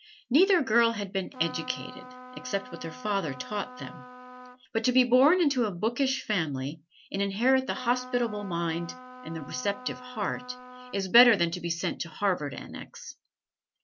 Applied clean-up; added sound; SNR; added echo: none; Trumpet; 15 dB; none.